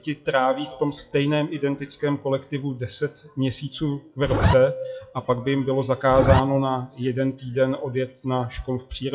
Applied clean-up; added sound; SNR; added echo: classical method WPE with log-MMSE.